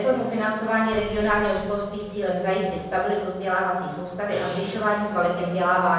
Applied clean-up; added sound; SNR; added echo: none; Boom; 18 dB; reverberation time 1.1 s.